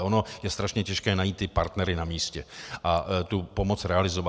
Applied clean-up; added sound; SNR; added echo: none; none; none; none.